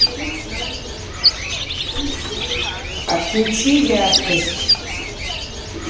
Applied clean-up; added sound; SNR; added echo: none; Bird; -1 dB; reverberation time 0.9 s.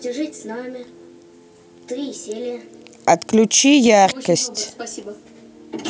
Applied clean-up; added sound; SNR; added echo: none; none; none; none.